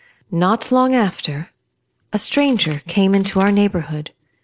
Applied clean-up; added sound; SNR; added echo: neural separator model SepFormer DNS4.